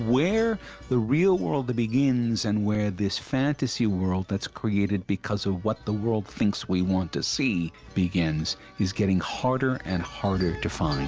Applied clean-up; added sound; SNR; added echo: none; none; none; none.